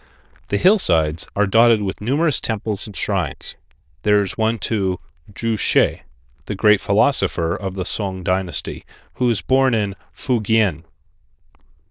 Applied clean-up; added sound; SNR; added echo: neural diffusion model UNIVERSE++.